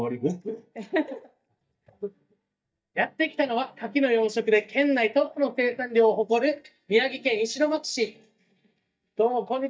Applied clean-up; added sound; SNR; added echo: neural mask model DeepFilterNet 3.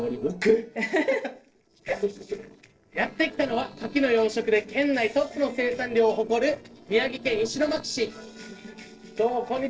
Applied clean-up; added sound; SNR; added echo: neural separator model SepFormer DNS4.